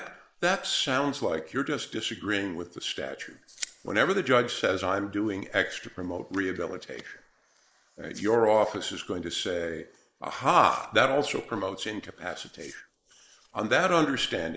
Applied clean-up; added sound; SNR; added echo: neural mask model Resemble Enhance denoiser.